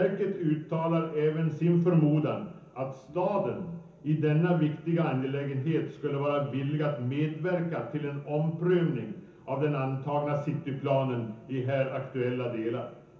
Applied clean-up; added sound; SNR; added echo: none; none; none; reverberation time 0.7 s.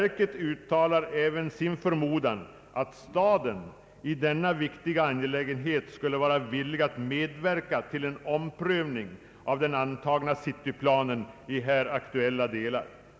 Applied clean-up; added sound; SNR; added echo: none; none; none; none.